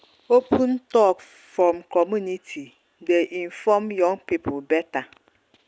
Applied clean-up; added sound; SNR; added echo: none; none; none; none.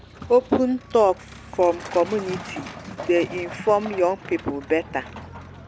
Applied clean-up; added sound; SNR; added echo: none; Truck; 14 dB; none.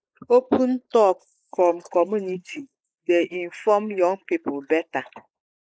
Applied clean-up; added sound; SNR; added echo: neural mask model Resemble Enhance denoiser.